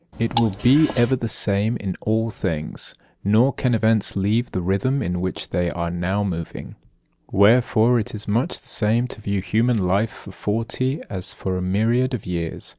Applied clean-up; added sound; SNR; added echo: none; Drip / Water; 9 dB; none.